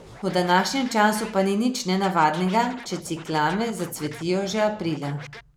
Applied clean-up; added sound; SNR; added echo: none; Scratching (performance technique); 19 dB; none.